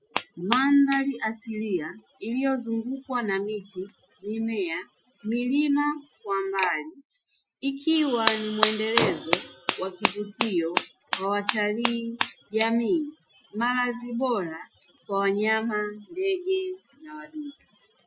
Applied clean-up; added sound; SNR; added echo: classical method Wiener filter.